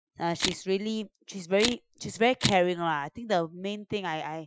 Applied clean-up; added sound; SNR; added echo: classical method Wiener filter.